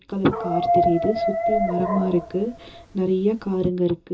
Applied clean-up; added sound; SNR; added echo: none; Dog; 2 dB; reverberation time 0.2 s.